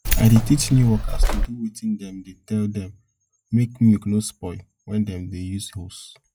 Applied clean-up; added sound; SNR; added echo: classical method log-MMSE.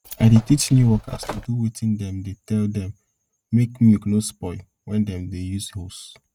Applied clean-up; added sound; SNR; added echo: neural mask model RNNoise.